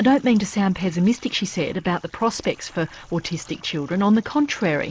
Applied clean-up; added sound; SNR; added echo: neural mask model Resemble Enhance denoiser.